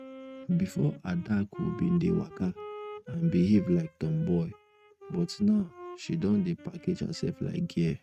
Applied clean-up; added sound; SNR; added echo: neural mask model RNNoise.